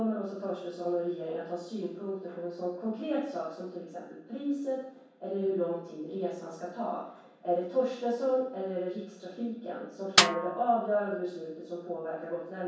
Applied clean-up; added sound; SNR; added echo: none; Snare drum; -4 dB; reverberation time 0.7 s.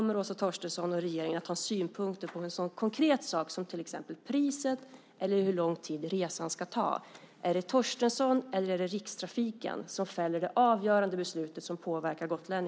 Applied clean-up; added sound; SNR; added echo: none; none; none; none.